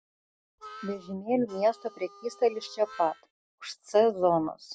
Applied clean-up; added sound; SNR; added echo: none; Harmonica; 20 dB; none.